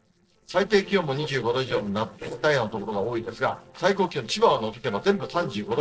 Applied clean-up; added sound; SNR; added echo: neural separator model SepFormer DNS4.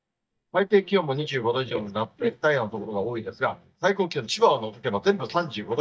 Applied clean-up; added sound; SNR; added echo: neural mask model DeepFilterNet 3.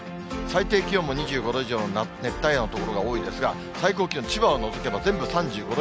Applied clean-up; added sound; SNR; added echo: none; none; none; none.